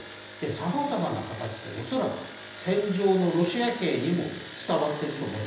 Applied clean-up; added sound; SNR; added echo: none; Engine; 12 dB; reverberation time 0.9 s.